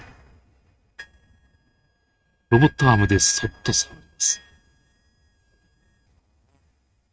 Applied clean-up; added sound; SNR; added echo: neural mask model RNNoise.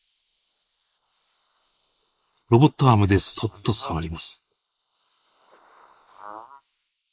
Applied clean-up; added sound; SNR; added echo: neural mask model Resemble Enhance denoiser.